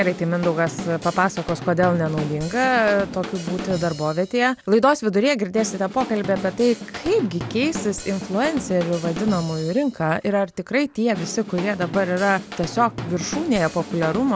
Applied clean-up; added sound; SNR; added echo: none; Drum / Drum kit; 11 dB; none.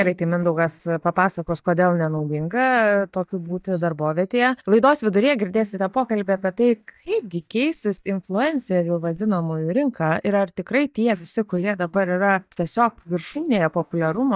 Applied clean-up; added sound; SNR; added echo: neural mask model DeepFilterNet 3.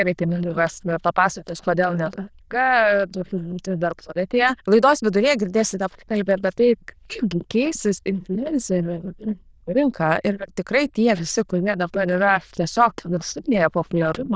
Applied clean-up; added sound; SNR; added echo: neural diffusion model UNIVERSE++.